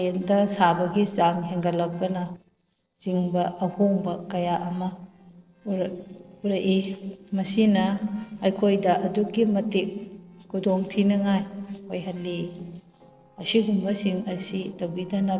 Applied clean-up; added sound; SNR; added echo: neural separator model SepFormer DNS4.